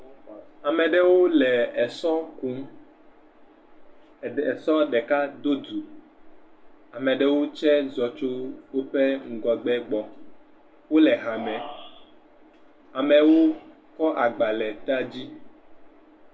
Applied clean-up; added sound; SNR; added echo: none; none; none; reverberation time 0.2 s.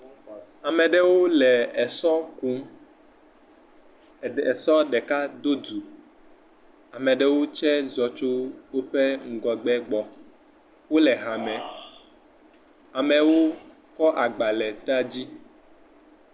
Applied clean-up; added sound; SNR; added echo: none; none; none; none.